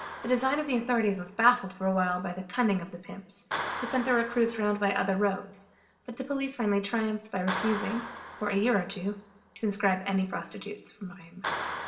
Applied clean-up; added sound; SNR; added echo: none; Clapping; 11 dB; reverberation time 0.7 s.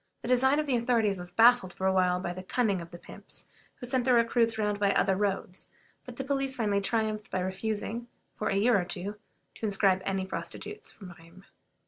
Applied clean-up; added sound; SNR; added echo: none; none; none; none.